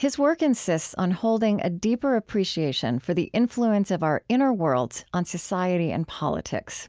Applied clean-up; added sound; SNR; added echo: none; none; none; none.